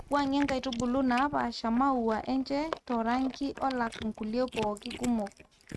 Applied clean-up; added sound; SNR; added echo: neural mask model RNNoise.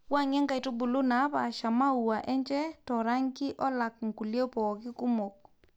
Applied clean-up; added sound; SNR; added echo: none; none; none; none.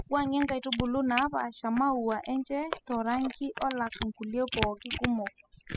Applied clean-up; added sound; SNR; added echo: classical method spectral subtraction.